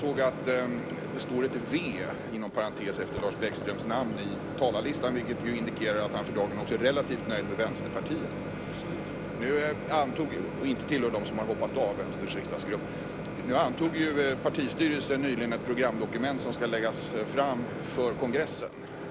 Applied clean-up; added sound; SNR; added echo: none; Microwave oven; 5 dB; none.